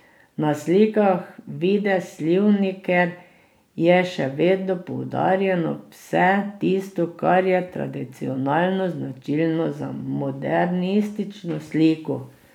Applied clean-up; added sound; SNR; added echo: none; none; none; none.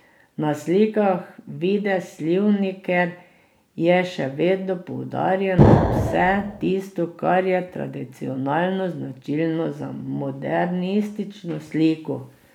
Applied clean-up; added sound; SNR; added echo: none; Explosion; -4 dB; none.